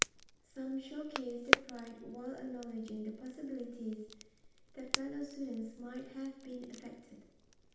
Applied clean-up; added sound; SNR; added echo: none; Crackle; -3 dB; reverberation time 0.8 s.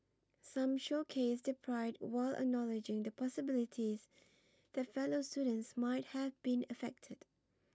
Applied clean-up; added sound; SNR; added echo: none; none; none; none.